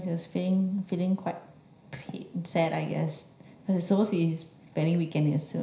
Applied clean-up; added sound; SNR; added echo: none; none; none; reverberation time 0.5 s.